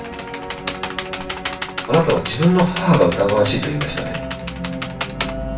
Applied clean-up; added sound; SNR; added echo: none; Computer keyboard; 10 dB; reverberation time 0.3 s.